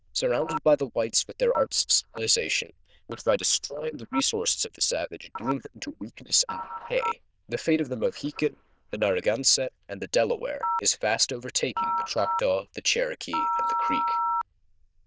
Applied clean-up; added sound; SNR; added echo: neural diffusion model UNIVERSE++.